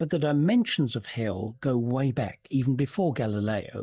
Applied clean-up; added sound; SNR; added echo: neural mask model DeepFilterNet 3.